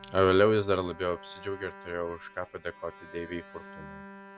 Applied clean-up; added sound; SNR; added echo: none; Bowed string instrument; 18 dB; none.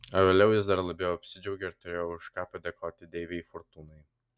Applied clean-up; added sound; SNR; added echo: none; none; none; none.